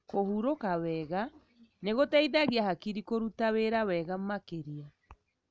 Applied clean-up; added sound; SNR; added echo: none; none; none; none.